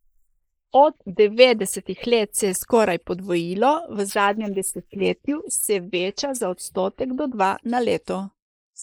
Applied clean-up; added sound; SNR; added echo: neural mask model Resemble Enhance denoiser.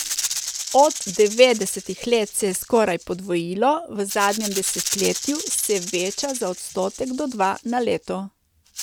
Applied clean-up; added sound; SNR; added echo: none; Rattle (instrument); 9 dB; none.